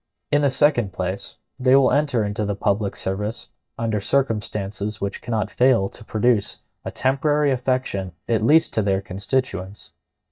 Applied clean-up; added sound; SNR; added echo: neural mask model DeepFilterNet 3.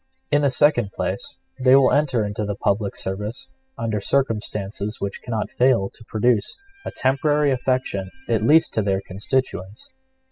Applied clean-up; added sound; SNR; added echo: classical method spectral subtraction.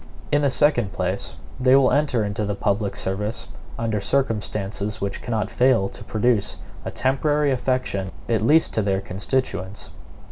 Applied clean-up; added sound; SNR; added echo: none; none; none; none.